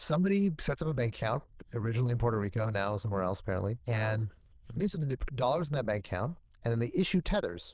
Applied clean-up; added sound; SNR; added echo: neural diffusion model UNIVERSE++.